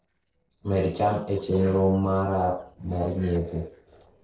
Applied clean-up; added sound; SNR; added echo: neural separator model SepFormer DNS4.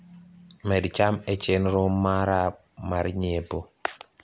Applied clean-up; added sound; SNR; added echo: none; none; none; none.